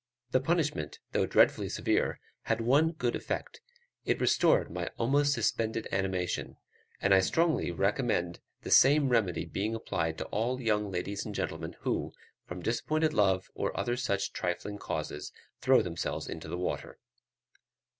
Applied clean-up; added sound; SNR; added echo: none; none; none; none.